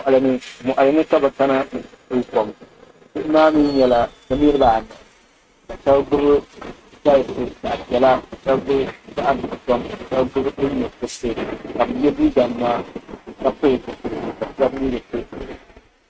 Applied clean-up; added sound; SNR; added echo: neural mask model RNNoise.